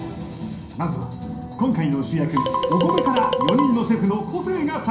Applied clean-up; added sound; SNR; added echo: none; Marimba, xylophone; 1 dB; reverberation time 0.6 s.